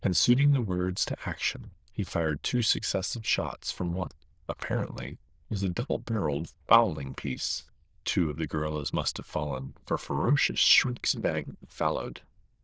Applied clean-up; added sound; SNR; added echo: neural diffusion model UNIVERSE++.